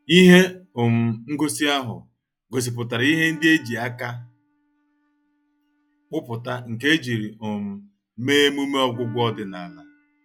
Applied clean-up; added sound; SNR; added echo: classical method log-MMSE.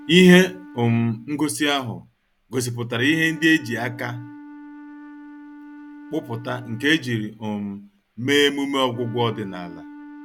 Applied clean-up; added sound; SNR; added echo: none; Wind instrument, woodwind instrument; 19 dB; none.